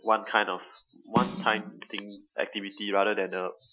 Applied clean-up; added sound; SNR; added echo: classical method Wiener filter.